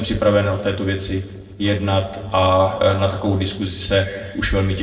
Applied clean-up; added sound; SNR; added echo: neural separator model SepFormer DNS4.